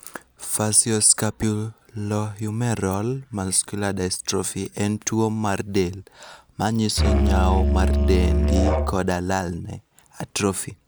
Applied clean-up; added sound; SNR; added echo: none; Musical instrument; -4 dB; none.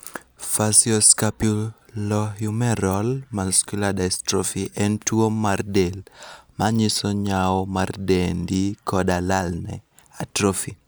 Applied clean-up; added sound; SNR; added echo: none; none; none; none.